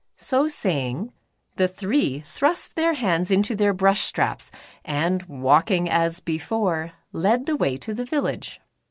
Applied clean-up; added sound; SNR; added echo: none; none; none; none.